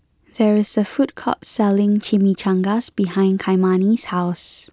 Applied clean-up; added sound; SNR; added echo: none; none; none; none.